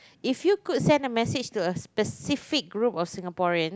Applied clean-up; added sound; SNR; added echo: none; none; none; none.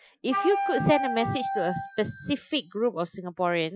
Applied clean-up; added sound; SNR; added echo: classical method Wiener filter.